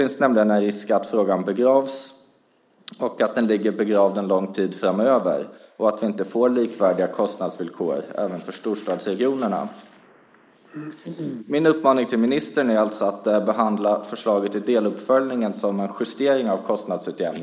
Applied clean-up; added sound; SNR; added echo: neural mask model Resemble Enhance denoiser.